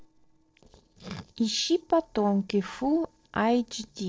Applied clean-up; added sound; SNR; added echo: neural separator model SepFormer DNS4.